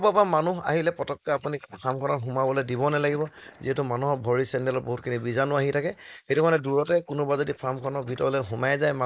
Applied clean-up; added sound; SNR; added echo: neural mask model Resemble Enhance denoiser.